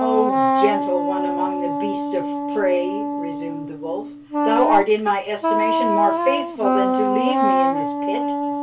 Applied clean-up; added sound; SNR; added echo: none; Wind instrument, woodwind instrument; -2 dB; reverberation time 0.2 s.